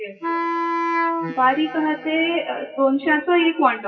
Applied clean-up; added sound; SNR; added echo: classical method WPE with log-MMSE.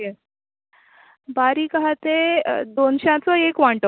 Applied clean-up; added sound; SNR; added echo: none; none; none; none.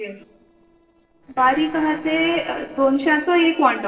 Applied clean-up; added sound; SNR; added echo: neural separator model SepFormer DNS4.